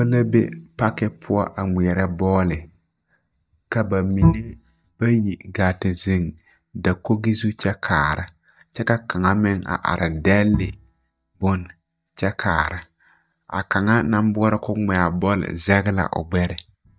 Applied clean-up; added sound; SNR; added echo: neural mask model DeepFilterNet 3.